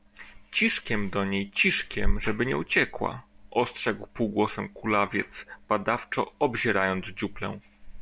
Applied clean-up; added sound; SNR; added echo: none; none; none; none.